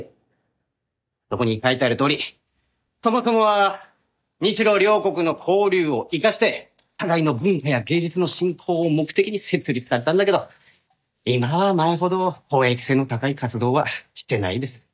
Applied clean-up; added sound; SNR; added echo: neural mask model DeepFilterNet 3.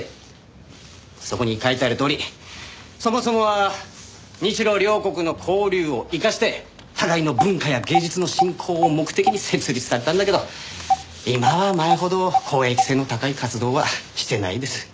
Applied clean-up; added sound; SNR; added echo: none; Telephone; 2 dB; none.